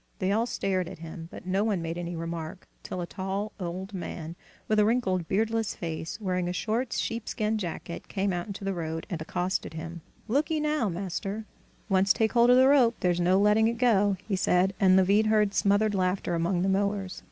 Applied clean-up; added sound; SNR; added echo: none; none; none; none.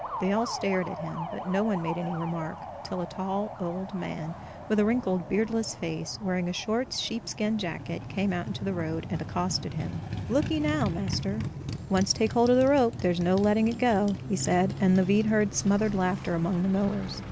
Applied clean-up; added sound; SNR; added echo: none; Motorcycle; 9 dB; none.